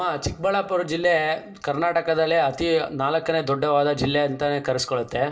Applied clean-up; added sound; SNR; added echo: none; none; none; reverberation time 0.2 s.